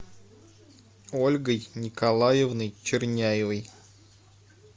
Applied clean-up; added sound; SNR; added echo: none; none; none; none.